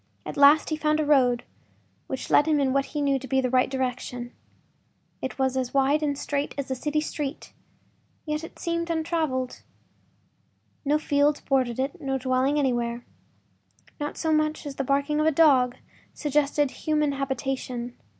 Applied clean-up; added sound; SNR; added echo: none; none; none; none.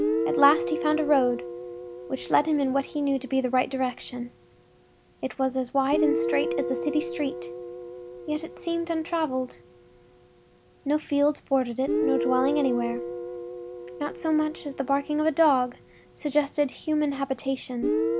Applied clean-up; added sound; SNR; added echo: none; Guitar; 5 dB; none.